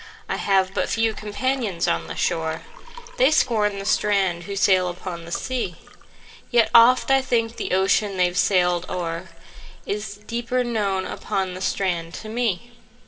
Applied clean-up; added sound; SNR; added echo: none; Liquid; 19 dB; reverberation time 1.7 s.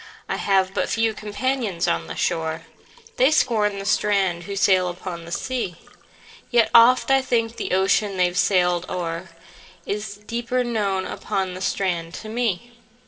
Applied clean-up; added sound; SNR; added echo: neural separator model SepFormer DNS4.